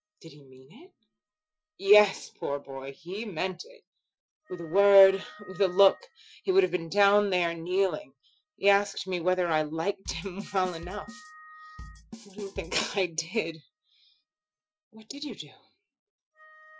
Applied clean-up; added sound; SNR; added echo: classical method Wiener filter.